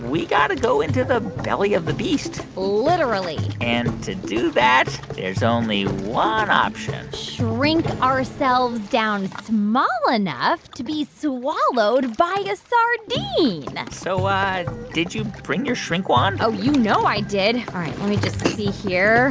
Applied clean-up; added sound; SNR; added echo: none; Dog; 16 dB; none.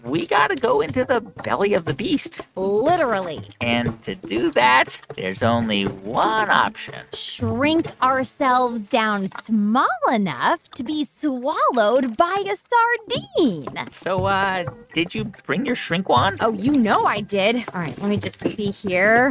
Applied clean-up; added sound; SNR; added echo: neural mask model RNNoise.